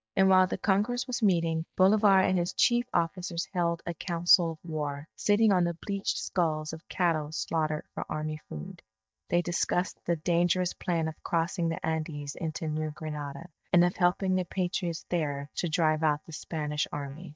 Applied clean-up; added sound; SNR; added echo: neural mask model DeepFilterNet 3.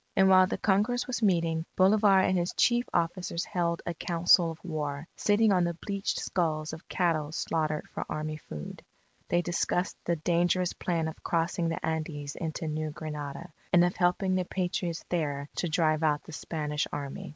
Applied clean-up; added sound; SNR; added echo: none; none; none; none.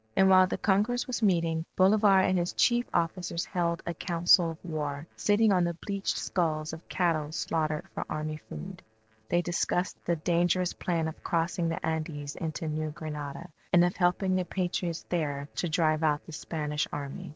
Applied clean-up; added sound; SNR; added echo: neural separator model SepFormer DNS4.